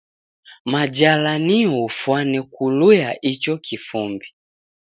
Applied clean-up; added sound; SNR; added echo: none; none; none; none.